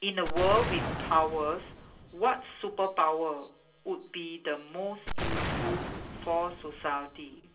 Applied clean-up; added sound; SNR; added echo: none; Explosion; 6 dB; reverberation time 0.2 s.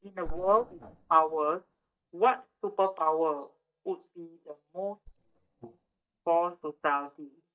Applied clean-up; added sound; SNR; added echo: neural mask model DeepFilterNet 3.